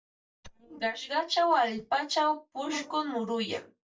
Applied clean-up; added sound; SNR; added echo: neural mask model DeepFilterNet 3.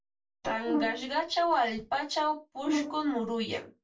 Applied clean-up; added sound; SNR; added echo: none; Brass instrument; 4 dB; reverberation time 0.2 s.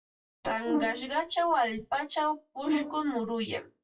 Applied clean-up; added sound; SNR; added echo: classical method WPE with log-MMSE.